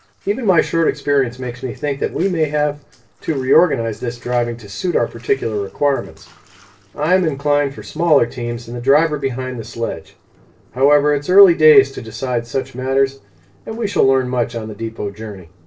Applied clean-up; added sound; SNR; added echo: neural separator model SepFormer DNS4.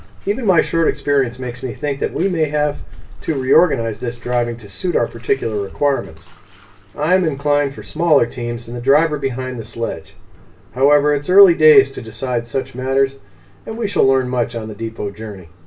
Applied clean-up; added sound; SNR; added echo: none; Bathtub (filling or washing); 16 dB; reverberation time 0.2 s.